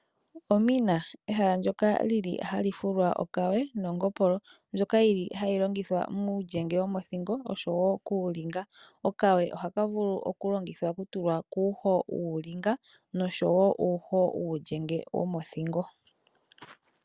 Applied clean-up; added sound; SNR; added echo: none; none; none; none.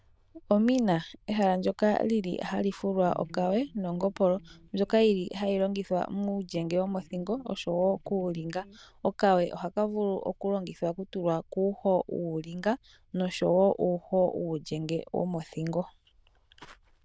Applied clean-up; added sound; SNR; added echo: neural diffusion model UNIVERSE++.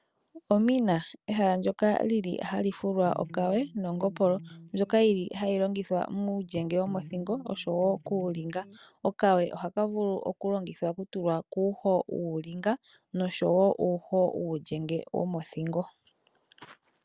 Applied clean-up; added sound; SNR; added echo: none; Electric guitar; 17 dB; none.